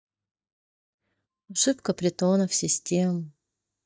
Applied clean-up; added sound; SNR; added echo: neural mask model DeepFilterNet 3.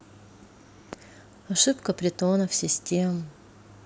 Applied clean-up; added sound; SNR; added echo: none; none; none; none.